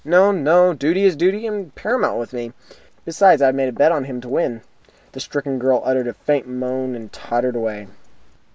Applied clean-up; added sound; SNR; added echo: none; none; none; none.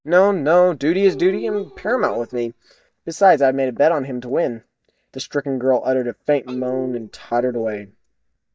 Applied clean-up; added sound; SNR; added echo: neural mask model DeepFilterNet 3.